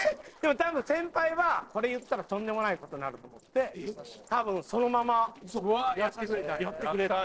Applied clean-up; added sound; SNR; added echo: neural separator model SepFormer DNS4.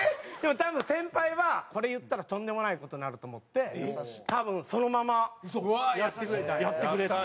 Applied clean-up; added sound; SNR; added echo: none; none; none; none.